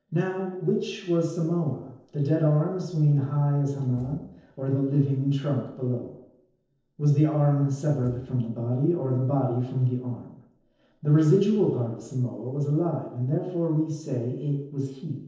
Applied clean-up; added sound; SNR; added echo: neural separator model SepFormer DNS4.